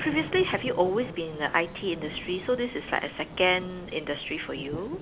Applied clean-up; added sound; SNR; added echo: none; Thunder / Rain; 12 dB; none.